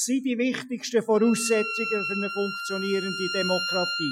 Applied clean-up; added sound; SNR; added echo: classical method Wiener filter.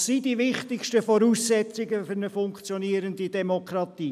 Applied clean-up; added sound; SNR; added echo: none; none; none; none.